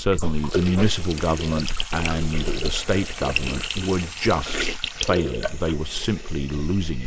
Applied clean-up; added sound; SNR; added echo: neural mask model Resemble Enhance denoiser.